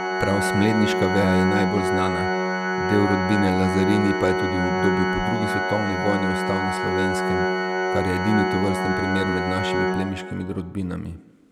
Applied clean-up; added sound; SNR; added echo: none; Organ; 0 dB; none.